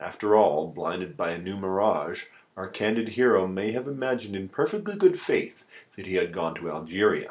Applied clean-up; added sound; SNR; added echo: none; none; none; none.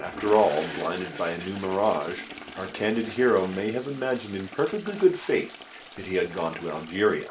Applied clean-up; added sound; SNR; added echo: none; Toilet flush; 15 dB; none.